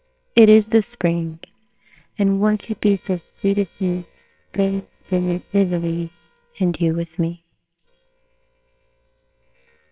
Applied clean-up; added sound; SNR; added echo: neural separator model SepFormer WHAMR!.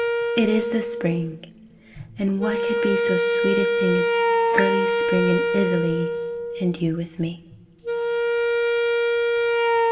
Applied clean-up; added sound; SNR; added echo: none; Wind instrument, woodwind instrument; -4 dB; reverberation time 1.5 s.